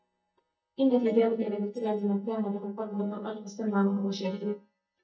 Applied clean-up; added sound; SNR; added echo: neural mask model DeepFilterNet 3.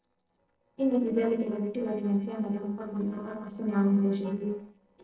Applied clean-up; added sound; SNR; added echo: neural separator model SepFormer DNS4.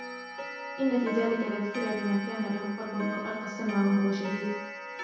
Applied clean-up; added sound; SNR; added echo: none; Clock; 8 dB; reverberation time 0.7 s.